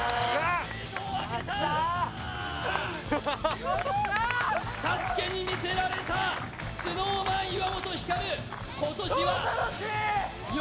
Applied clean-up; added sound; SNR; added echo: none; none; none; none.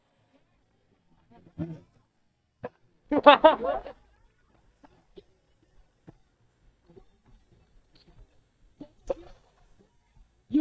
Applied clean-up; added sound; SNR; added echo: neural mask model DeepFilterNet 3.